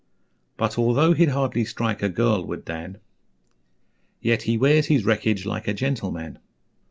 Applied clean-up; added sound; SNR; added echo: none; none; none; none.